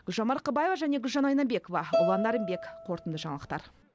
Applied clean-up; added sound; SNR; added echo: none; Bowed string instrument; 2 dB; none.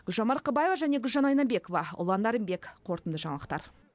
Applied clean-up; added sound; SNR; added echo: none; none; none; none.